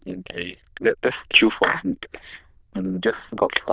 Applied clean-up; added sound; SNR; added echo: neural diffusion model UNIVERSE++.